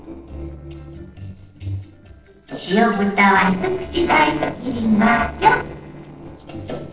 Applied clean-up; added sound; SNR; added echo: neural separator model SepFormer DNS4.